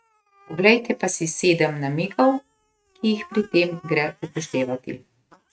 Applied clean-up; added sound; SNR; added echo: neural mask model RNNoise.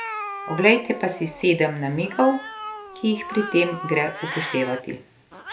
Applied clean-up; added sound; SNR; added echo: none; Cat; 11 dB; none.